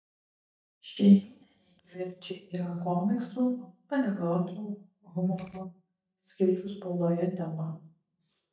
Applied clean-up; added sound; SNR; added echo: neural mask model DeepFilterNet 3.